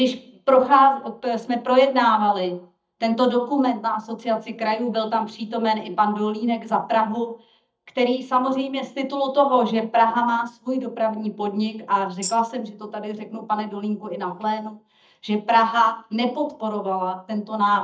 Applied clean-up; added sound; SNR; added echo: neural mask model DeepFilterNet 3.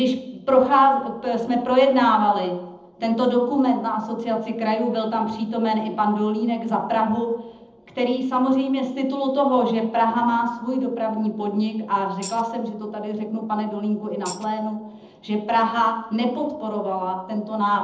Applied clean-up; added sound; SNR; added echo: neural separator model SepFormer DNS4.